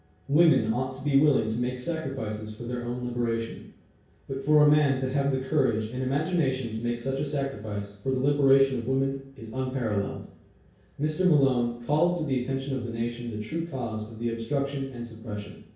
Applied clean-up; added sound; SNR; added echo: none; none; none; reverberation time 0.6 s.